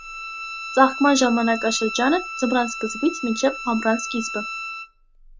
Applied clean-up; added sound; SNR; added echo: none; Bowed string instrument; 10 dB; none.